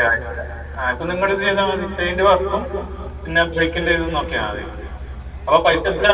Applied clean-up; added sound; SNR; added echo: none; Truck; 12 dB; reverberation time 2.6 s.